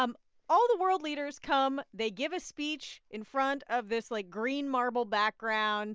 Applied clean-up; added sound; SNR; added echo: none; none; none; none.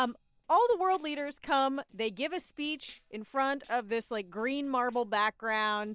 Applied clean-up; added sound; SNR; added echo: neural separator model SepFormer DNS4.